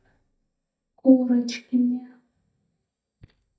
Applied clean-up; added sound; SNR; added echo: neural mask model DeepFilterNet 3.